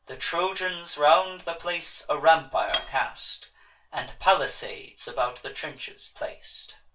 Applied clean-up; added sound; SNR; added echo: none; Cutlery, silverware; 3 dB; reverberation time 0.2 s.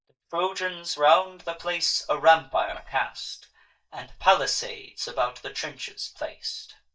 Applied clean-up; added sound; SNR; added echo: neural mask model DeepFilterNet 3.